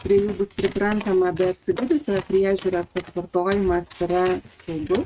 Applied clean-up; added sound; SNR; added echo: neural mask model RNNoise.